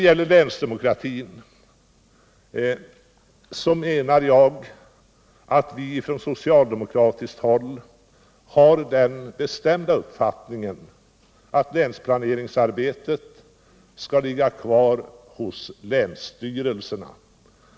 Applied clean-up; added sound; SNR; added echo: none; none; none; none.